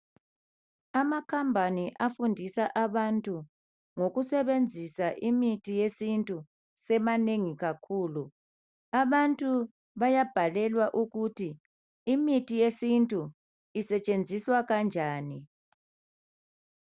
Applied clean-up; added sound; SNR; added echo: none; none; none; none.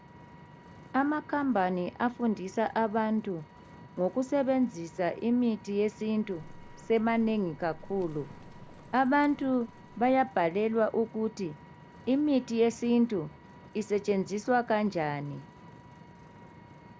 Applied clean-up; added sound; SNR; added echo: none; Vehicle + Livestock, farm animals, working animals; 20 dB; none.